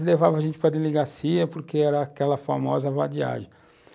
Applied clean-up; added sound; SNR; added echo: none; none; none; none.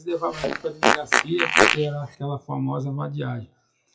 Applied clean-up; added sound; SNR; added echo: classical method WPE with log-MMSE.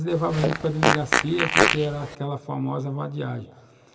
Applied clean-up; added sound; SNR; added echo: none; Fart; -4 dB; reverberation time 2.7 s.